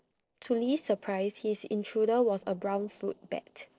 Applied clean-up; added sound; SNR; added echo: neural separator model SepFormer DNS4.